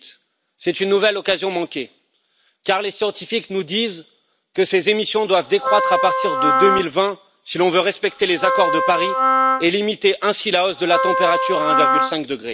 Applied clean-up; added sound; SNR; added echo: none; Wind instrument, woodwind instrument; -1 dB; none.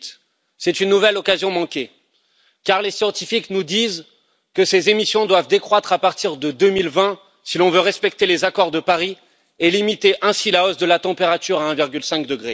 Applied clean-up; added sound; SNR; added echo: none; none; none; none.